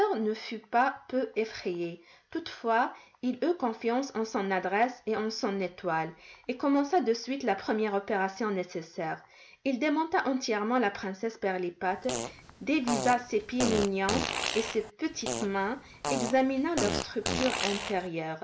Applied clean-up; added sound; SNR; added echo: none; Fart; 4 dB; none.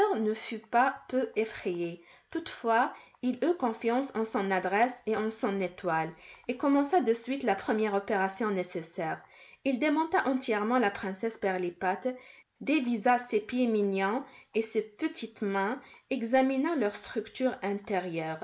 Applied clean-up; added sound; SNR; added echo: none; none; none; none.